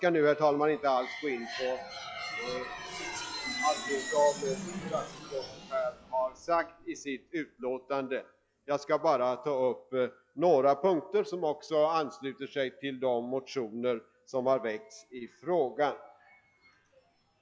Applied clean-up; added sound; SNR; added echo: classical method log-MMSE.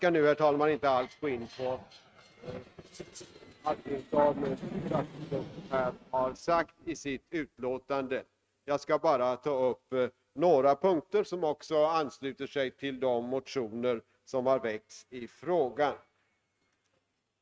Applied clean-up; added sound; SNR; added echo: neural mask model RNNoise.